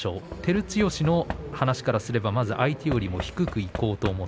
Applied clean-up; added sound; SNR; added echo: none; Knock / Wood; 12 dB; none.